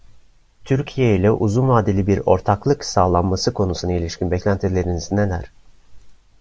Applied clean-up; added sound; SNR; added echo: none; none; none; none.